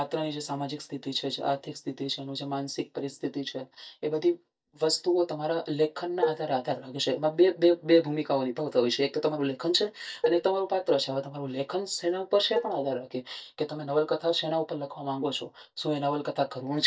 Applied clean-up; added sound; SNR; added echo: neural mask model DeepFilterNet 3.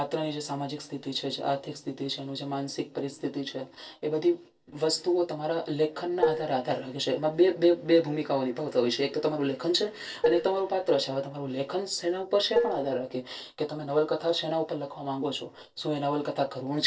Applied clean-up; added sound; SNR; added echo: neural separator model SepFormer DNS4.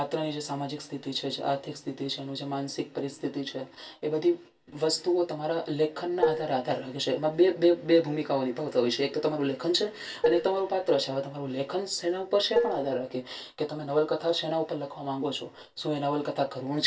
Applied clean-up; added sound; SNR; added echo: none; Dishes, pots, and pans; 2 dB; reverberation time 0.2 s.